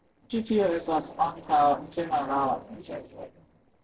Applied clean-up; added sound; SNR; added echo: neural separator model SepFormer DNS4.